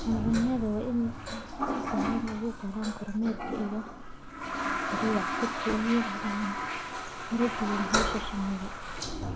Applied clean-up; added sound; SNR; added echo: none; Toilet flush; 2 dB; none.